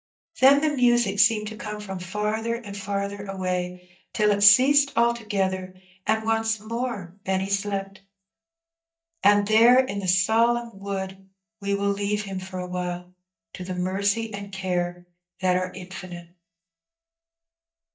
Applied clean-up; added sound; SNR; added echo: neural mask model DeepFilterNet 3.